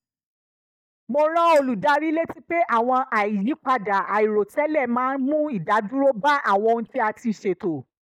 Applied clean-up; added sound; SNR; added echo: neural mask model DeepFilterNet 3.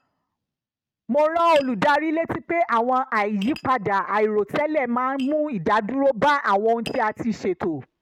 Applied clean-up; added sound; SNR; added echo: neural mask model RNNoise.